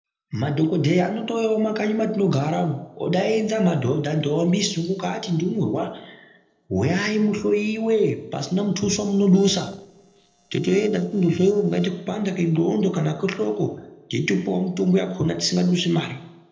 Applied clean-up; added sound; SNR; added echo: neural separator model SepFormer DNS4.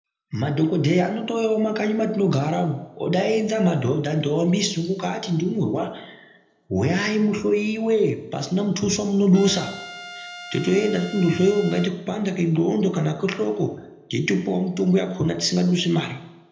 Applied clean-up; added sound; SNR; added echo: none; Trumpet; 16 dB; reverberation time 0.7 s.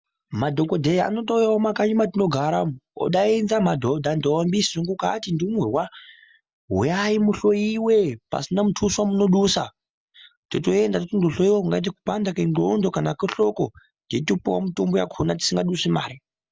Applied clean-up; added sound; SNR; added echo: none; none; none; none.